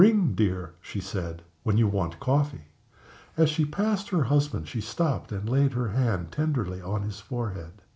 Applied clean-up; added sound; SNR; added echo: none; none; none; none.